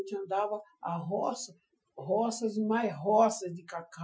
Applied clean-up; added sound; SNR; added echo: classical method Wiener filter.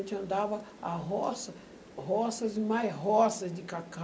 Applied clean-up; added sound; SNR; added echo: none; Rain; 20 dB; none.